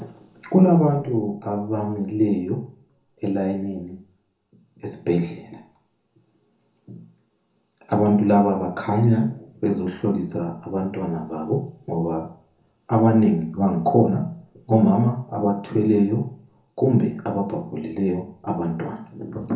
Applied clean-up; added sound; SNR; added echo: none; none; none; reverberation time 0.6 s.